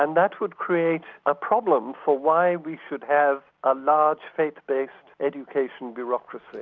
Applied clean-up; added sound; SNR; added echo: none; none; none; none.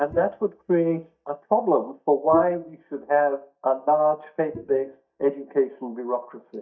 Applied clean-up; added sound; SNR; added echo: neural mask model DeepFilterNet 3.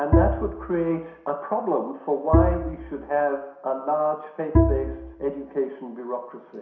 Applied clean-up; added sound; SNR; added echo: none; Bowed string instrument; -1 dB; reverberation time 0.7 s.